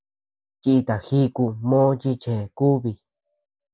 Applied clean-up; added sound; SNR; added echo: none; none; none; none.